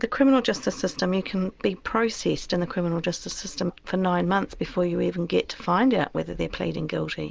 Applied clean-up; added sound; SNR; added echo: none; none; none; none.